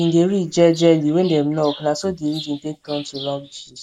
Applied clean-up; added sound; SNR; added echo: neural mask model Resemble Enhance denoiser.